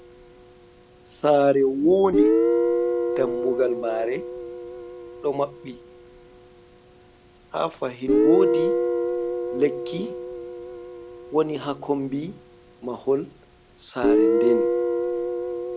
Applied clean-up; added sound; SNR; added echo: none; Guitar; -1 dB; none.